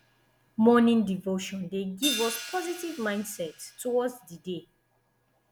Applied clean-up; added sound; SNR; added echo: none; Hi-hat; 12 dB; none.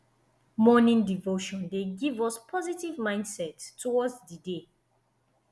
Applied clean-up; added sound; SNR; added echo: none; none; none; none.